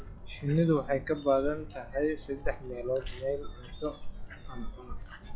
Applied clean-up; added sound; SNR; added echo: classical method log-MMSE.